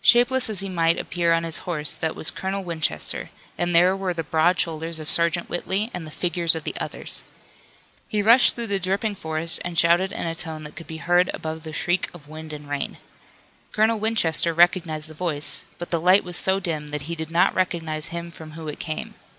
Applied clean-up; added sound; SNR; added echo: none; none; none; none.